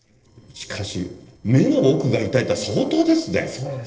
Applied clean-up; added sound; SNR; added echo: neural separator model SepFormer DNS4.